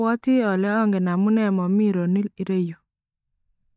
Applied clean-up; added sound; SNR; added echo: neural mask model DeepFilterNet 3.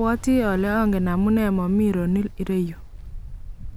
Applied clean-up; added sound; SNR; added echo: none; Ocean; 11 dB; none.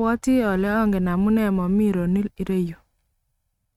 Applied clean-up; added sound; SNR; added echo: neural mask model RNNoise.